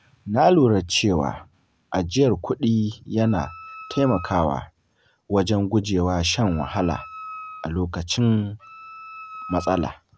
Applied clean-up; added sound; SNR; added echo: none; Wind instrument, woodwind instrument; 16 dB; none.